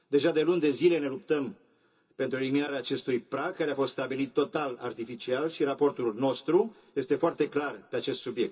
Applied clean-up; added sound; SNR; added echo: none; none; none; reverberation time 0.2 s.